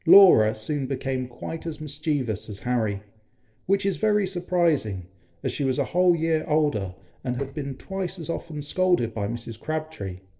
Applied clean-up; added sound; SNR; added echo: neural separator model SepFormer DNS4.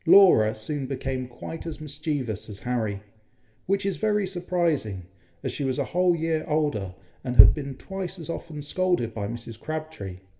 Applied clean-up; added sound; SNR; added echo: none; Bass drum; -4 dB; reverberation time 0.7 s.